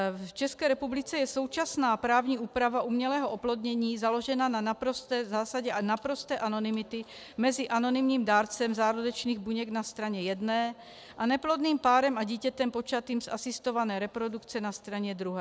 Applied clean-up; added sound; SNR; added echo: none; none; none; none.